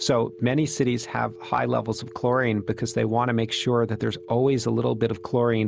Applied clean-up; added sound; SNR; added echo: none; Telephone; 18 dB; none.